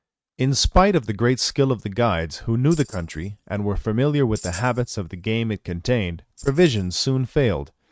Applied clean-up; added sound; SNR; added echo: neural mask model RNNoise.